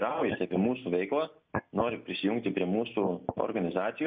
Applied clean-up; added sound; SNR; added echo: neural mask model Resemble Enhance denoiser.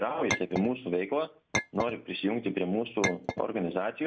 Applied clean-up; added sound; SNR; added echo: none; Chink, clink; 6 dB; none.